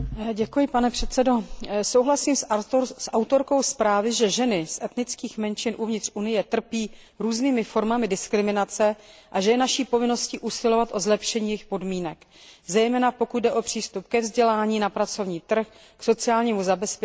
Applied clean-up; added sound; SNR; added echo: none; none; none; none.